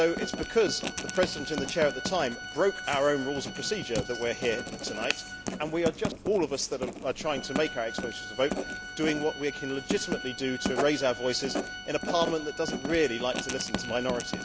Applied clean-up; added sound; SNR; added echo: none; Organ + Writing; 6 dB; none.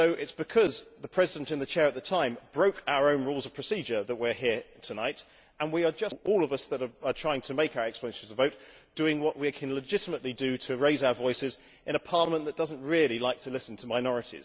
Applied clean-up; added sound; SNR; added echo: none; none; none; none.